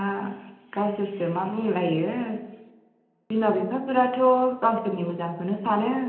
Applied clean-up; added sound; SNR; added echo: none; none; none; reverberation time 0.8 s.